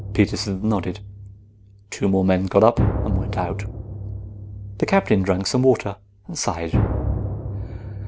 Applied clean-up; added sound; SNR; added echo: none; Drum; 5 dB; none.